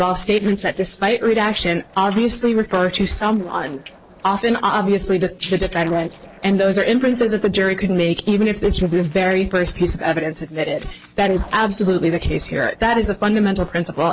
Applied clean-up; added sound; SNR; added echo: neural separator model SepFormer DNS4.